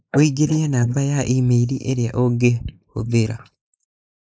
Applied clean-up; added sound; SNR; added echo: neural mask model Resemble Enhance denoiser.